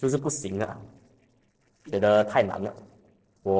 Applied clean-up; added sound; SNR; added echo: neural separator model SepFormer DNS4.